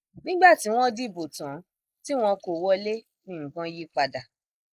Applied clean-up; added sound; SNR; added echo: neural mask model Resemble Enhance denoiser.